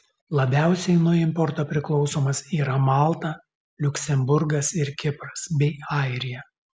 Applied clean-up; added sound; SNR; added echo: none; none; none; none.